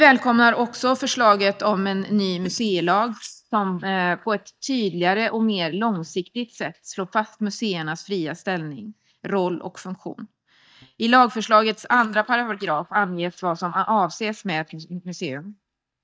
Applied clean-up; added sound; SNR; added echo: neural mask model DeepFilterNet 3.